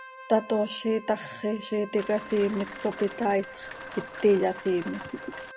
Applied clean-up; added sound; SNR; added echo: none; Wind instrument, woodwind instrument + Rain; 14 dB; none.